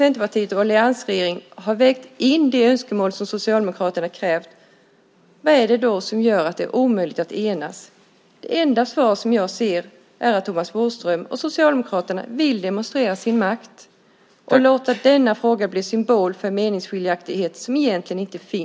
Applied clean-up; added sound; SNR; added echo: none; none; none; none.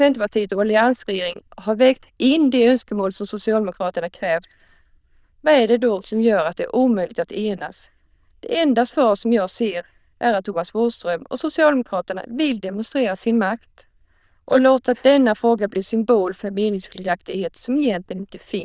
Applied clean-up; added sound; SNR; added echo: neural diffusion model UNIVERSE++.